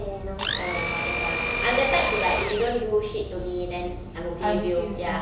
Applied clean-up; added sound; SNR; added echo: none; Domestic sounds, home sounds; -1 dB; none.